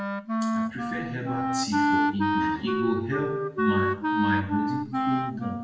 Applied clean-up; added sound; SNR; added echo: none; Wind instrument, woodwind instrument; -4 dB; reverberation time 0.7 s.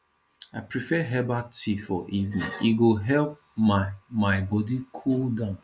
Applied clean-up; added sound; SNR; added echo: none; none; none; none.